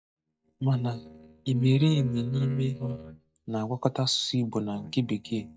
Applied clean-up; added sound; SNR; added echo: neural mask model DeepFilterNet 3.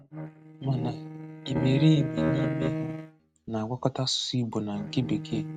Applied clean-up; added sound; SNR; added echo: neural mask model RNNoise.